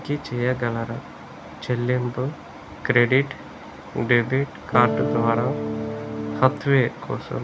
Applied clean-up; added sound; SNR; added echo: none; Electric guitar / Strum; 2 dB; none.